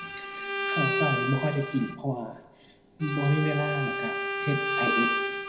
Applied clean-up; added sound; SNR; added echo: none; Bowed string instrument; 0 dB; reverberation time 0.7 s.